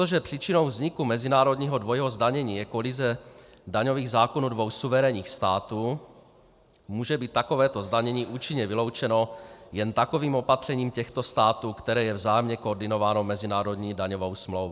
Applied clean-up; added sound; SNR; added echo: none; none; none; none.